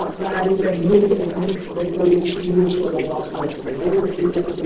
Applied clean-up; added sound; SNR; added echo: neural separator model SepFormer DNS4.